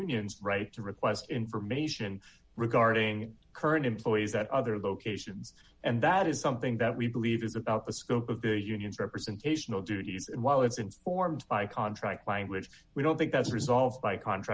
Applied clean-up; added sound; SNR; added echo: none; none; none; none.